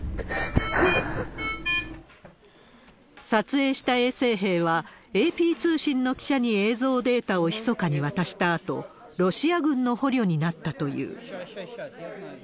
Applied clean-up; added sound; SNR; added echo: none; none; none; none.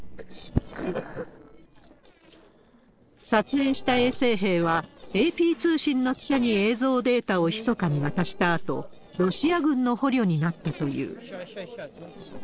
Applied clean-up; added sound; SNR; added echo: neural separator model SepFormer DNS4.